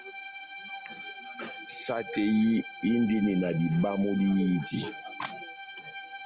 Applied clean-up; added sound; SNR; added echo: none; Bowed string instrument; 13 dB; none.